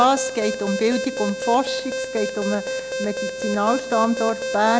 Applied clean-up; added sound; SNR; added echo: none; Alarm; 5 dB; none.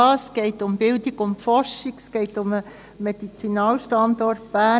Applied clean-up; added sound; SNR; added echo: none; none; none; none.